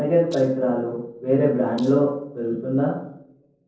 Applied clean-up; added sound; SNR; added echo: neural separator model SepFormer DNS4.